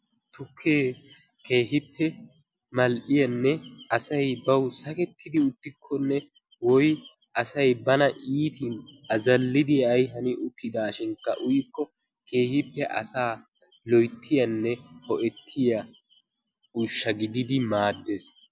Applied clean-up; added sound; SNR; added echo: none; none; none; none.